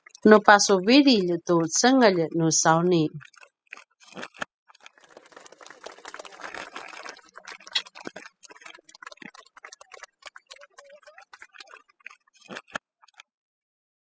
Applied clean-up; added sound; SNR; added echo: classical method spectral subtraction.